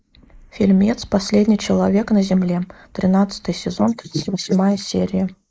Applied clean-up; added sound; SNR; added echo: neural mask model Resemble Enhance denoiser.